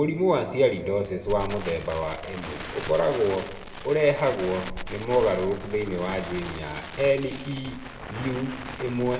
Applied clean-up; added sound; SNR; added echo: none; Crackle; 11 dB; reverberation time 1.3 s.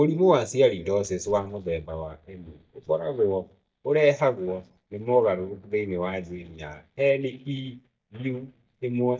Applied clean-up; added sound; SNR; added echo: neural mask model DeepFilterNet 3.